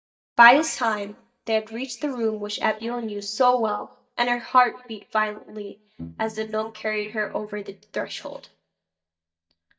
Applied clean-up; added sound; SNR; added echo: neural mask model DeepFilterNet 3.